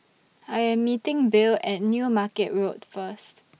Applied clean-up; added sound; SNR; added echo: none; none; none; none.